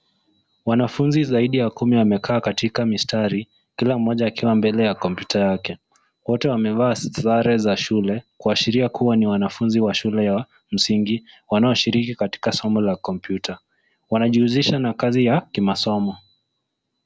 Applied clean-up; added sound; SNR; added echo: none; none; none; none.